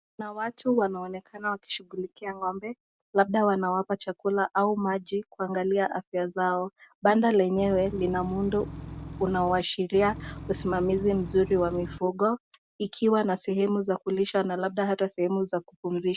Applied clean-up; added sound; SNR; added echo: none; Engine / Truck / Car; 11 dB; none.